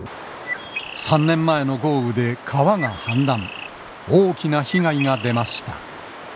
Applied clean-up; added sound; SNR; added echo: none; Bird; 13 dB; none.